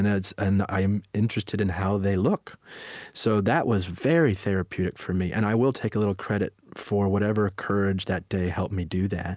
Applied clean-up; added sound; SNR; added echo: none; none; none; none.